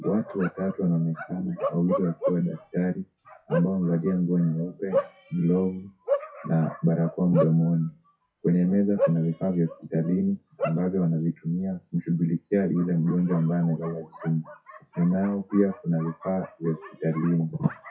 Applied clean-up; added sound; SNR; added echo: classical method WPE with log-MMSE.